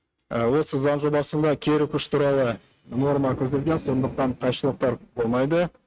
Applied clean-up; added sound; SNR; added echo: neural mask model RNNoise.